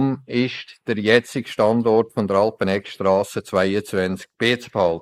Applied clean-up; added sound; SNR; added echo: neural mask model Resemble Enhance denoiser.